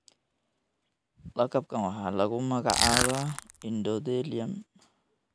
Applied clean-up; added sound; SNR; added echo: none; Crushing; -3 dB; none.